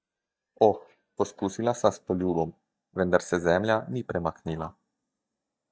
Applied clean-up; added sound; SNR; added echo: neural mask model DeepFilterNet 3.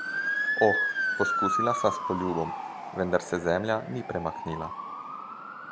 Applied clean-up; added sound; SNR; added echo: none; Motor vehicle (road) / Siren; 1 dB; none.